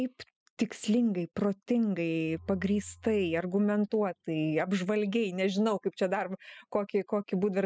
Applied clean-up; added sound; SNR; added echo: classical method spectral subtraction.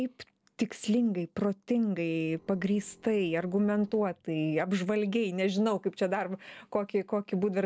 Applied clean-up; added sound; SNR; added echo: neural separator model SepFormer DNS4.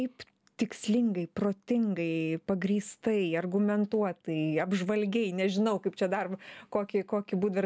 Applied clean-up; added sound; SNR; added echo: none; none; none; none.